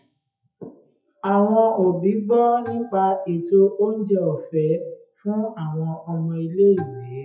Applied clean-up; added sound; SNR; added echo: classical method WPE with log-MMSE.